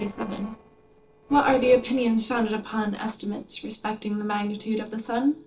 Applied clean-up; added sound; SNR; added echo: neural separator model SepFormer DNS4.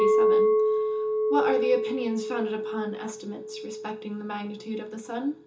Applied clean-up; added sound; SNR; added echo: none; Chink, clink; -5 dB; reverberation time 0.2 s.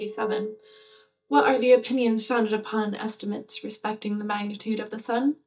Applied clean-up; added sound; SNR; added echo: neural mask model DeepFilterNet 3.